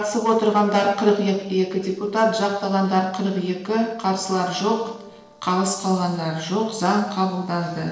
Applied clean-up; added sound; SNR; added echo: neural separator model SepFormer DNS4.